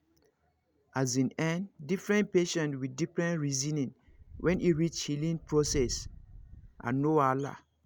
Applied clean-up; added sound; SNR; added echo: none; Wind; 14 dB; none.